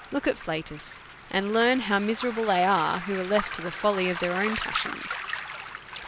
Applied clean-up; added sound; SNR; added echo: none; Waves, surf; 8 dB; none.